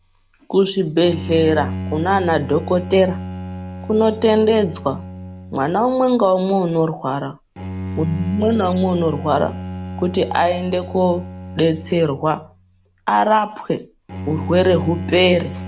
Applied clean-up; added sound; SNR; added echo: none; Bowed string instrument; 11 dB; none.